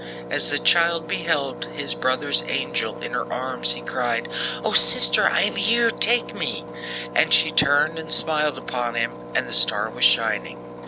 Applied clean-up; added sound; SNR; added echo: none; Engine; 12 dB; none.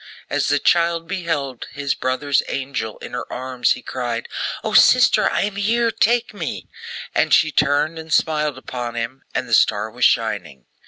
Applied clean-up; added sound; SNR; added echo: none; none; none; none.